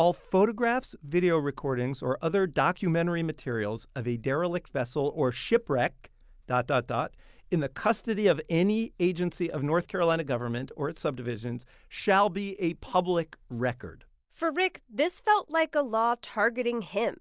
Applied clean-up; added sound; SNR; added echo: none; none; none; none.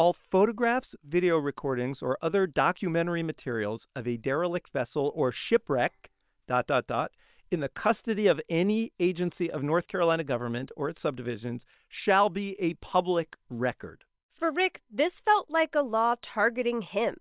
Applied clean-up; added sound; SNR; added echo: neural separator model SepFormer WHAM!.